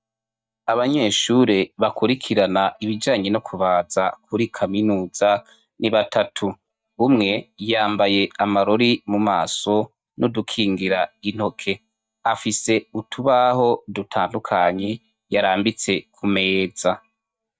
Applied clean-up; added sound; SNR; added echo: neural mask model DeepFilterNet 3.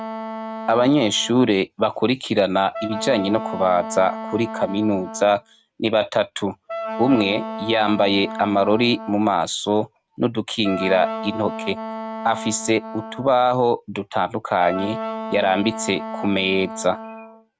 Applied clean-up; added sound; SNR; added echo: neural mask model RNNoise.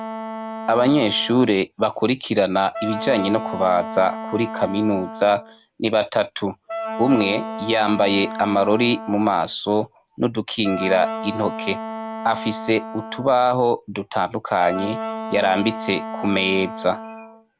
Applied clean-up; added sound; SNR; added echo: none; Wind instrument, woodwind instrument; 10 dB; none.